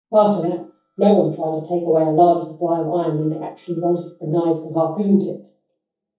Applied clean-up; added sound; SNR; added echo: neural mask model DeepFilterNet 3.